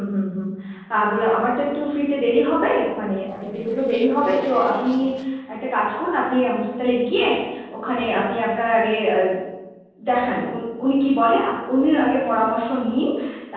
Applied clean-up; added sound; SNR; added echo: neural separator model SepFormer DNS4.